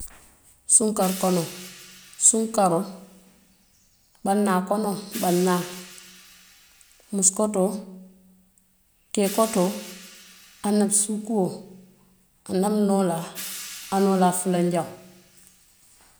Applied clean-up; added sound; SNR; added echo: none; Hi-hat; 18 dB; none.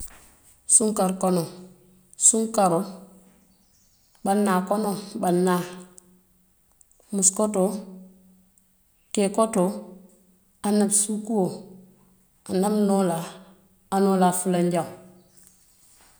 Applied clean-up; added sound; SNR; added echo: none; none; none; none.